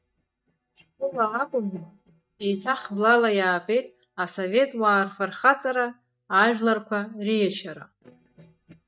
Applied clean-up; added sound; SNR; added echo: neural mask model DeepFilterNet 3.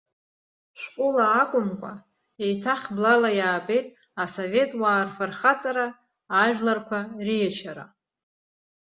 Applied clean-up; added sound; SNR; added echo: none; none; none; none.